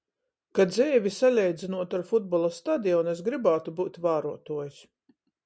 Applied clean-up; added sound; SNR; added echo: none; none; none; none.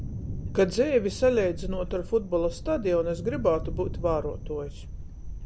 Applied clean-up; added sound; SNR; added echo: none; Thunder + Wind / Bird; 8 dB; none.